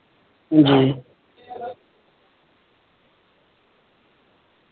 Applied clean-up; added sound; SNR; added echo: none; none; none; none.